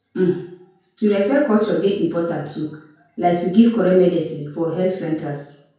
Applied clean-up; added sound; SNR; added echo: none; none; none; reverberation time 0.5 s.